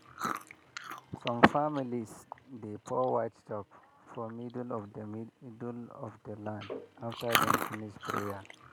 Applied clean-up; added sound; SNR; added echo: none; Chewing, mastication; -2 dB; none.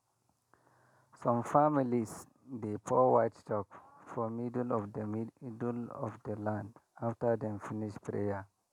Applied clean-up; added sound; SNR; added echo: none; none; none; none.